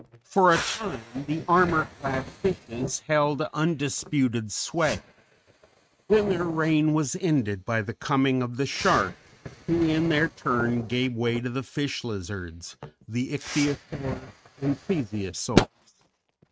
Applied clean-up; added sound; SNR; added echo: neural mask model RNNoise.